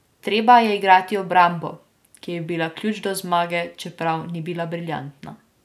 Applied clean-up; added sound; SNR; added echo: none; none; none; none.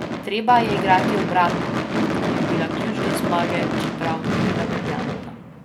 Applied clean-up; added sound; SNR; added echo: none; Gunshot, gunfire / Fireworks; -1 dB; none.